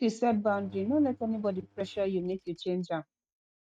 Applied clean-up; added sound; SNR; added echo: neural mask model RNNoise.